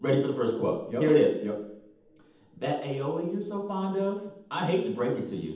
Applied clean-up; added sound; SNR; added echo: none; Snare drum; 19 dB; reverberation time 0.8 s.